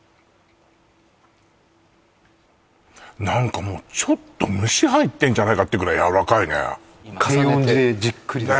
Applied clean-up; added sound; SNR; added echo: none; none; none; none.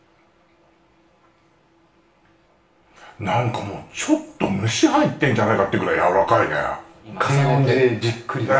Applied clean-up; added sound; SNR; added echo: none; none; none; reverberation time 0.5 s.